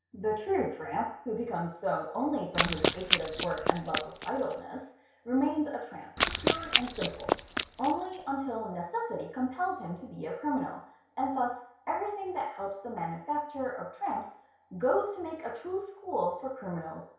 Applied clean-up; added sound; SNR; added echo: none; Run; -1 dB; reverberation time 0.6 s.